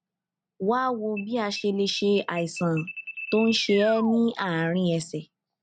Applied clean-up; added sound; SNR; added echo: none; Alarm; 12 dB; none.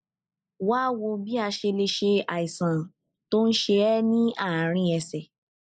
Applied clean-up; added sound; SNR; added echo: neural mask model Resemble Enhance denoiser.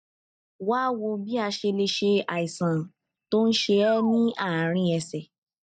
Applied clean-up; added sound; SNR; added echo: neural mask model DeepFilterNet 3.